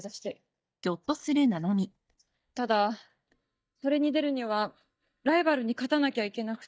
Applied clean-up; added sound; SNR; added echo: neural mask model DeepFilterNet 3.